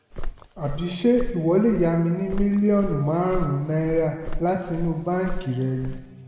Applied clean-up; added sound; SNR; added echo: none; Walk, footsteps; 8 dB; reverberation time 1.5 s.